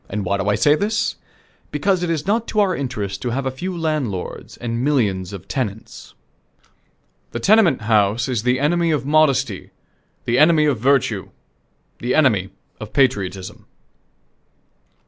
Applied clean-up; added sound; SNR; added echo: none; none; none; none.